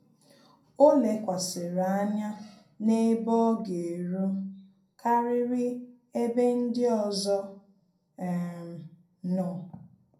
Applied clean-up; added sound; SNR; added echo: none; none; none; reverberation time 0.6 s.